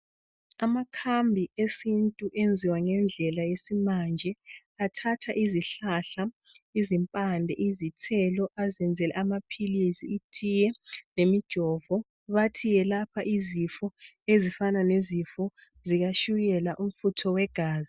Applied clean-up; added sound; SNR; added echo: none; none; none; none.